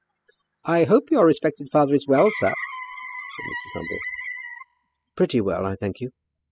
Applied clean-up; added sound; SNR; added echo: classical method spectral subtraction.